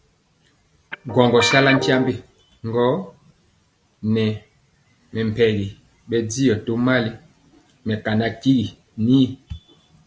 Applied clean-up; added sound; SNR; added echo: none; Guitar; 3 dB; none.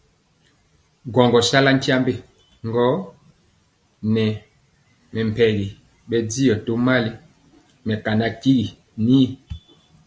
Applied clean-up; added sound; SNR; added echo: none; none; none; none.